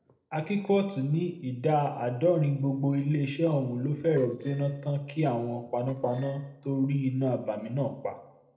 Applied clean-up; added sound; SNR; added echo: neural separator model SepFormer DNS4.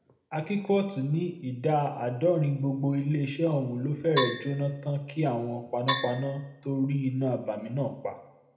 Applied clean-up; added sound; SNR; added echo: none; Percussion; 7 dB; reverberation time 0.7 s.